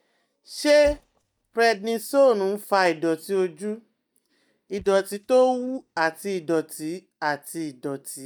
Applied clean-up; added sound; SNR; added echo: neural mask model DeepFilterNet 3.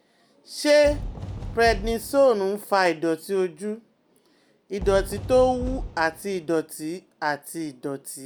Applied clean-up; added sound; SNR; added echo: none; Fireworks; 13 dB; none.